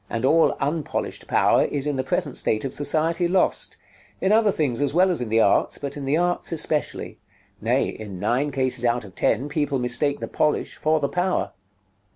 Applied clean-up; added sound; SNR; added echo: none; none; none; none.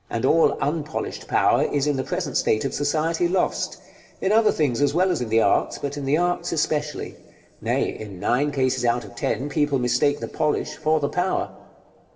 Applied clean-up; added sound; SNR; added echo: none; none; none; reverberation time 1.7 s.